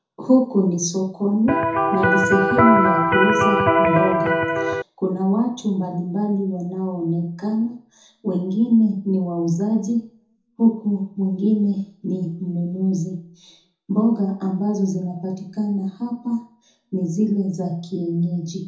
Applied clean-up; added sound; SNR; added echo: none; Electric guitar; -4 dB; reverberation time 0.5 s.